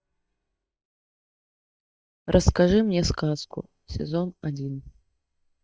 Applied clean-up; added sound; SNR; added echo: neural mask model DeepFilterNet 3.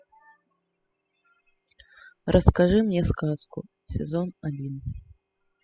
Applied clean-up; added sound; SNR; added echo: classical method spectral subtraction.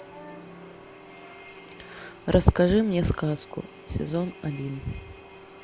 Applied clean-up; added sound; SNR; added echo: none; Drill; 9 dB; none.